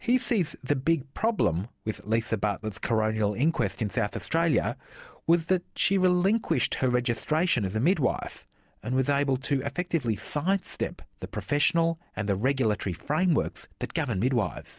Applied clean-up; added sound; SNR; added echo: none; none; none; none.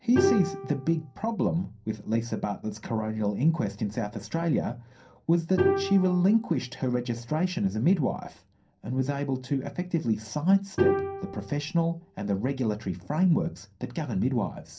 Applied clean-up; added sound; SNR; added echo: none; Bowed string instrument; 5 dB; reverberation time 0.3 s.